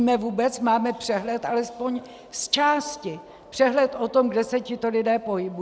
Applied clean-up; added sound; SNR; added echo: none; none; none; none.